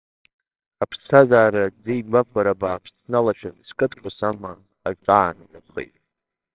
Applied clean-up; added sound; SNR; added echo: neural separator model SepFormer WHAMR!.